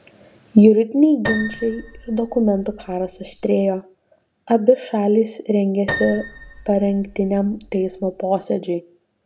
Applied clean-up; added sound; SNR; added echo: none; Piano; 13 dB; none.